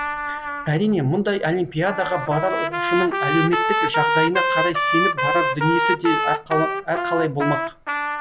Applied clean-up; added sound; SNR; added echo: none; Trumpet; 0 dB; none.